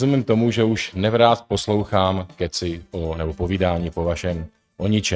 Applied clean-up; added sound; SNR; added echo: neural mask model RNNoise.